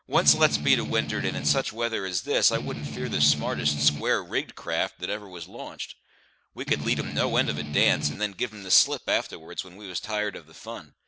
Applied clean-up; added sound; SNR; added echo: none; Strum; 4 dB; none.